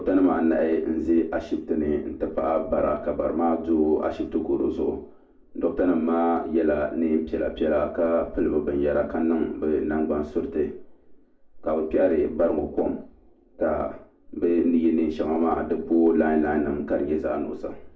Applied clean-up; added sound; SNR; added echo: none; none; none; reverberation time 0.3 s.